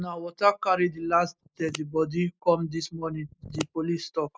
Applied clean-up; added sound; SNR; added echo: neural mask model Resemble Enhance denoiser.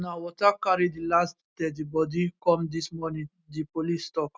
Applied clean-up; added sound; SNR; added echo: none; none; none; none.